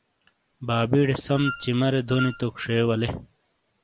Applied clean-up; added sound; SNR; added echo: none; Wind instrument, woodwind instrument; 9 dB; none.